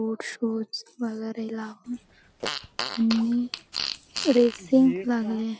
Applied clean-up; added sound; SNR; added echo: none; Fart; 10 dB; none.